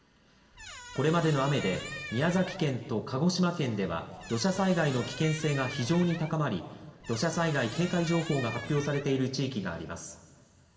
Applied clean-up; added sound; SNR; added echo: none; Squeak; 13 dB; reverberation time 2.6 s.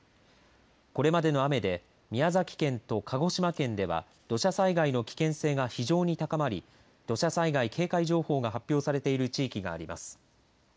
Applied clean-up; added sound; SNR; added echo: none; none; none; none.